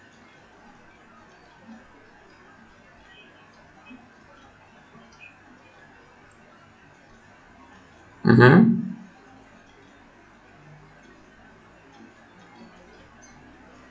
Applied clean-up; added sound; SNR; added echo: classical method log-MMSE.